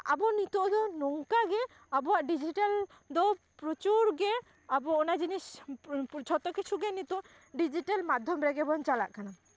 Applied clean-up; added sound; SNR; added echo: none; none; none; none.